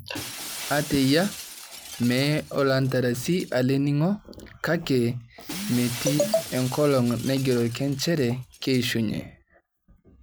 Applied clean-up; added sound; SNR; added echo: none; Shatter; 15 dB; none.